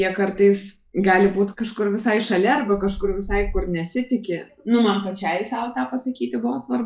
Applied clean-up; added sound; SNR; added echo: classical method log-MMSE.